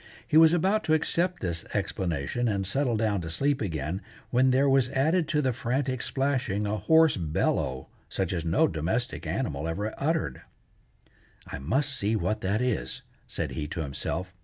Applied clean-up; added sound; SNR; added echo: none; none; none; none.